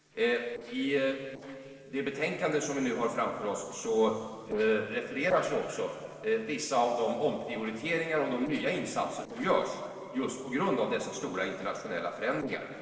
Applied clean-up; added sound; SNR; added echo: neural separator model SepFormer DNS4.